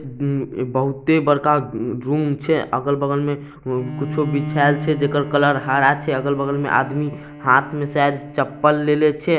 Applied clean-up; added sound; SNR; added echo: none; Bowed string instrument; 13 dB; none.